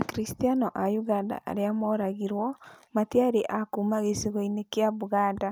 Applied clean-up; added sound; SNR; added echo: none; none; none; none.